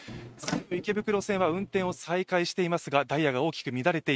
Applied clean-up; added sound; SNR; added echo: neural mask model RNNoise.